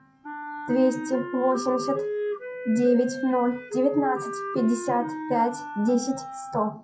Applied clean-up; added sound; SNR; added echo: classical method WPE with log-MMSE.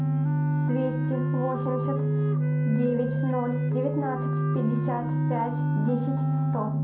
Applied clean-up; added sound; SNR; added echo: none; Wind instrument, woodwind instrument; 12 dB; reverberation time 0.5 s.